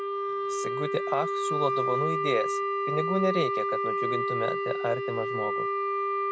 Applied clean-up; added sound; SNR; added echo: none; Wind instrument, woodwind instrument; -3 dB; none.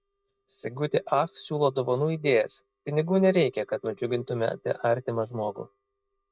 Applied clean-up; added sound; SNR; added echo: neural mask model DeepFilterNet 3.